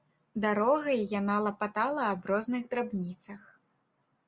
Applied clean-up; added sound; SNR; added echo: none; none; none; none.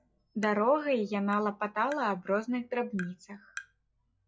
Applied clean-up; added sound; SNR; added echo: classical method log-MMSE.